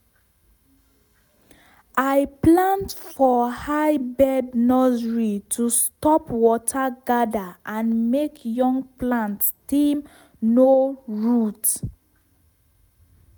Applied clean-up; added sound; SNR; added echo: none; none; none; none.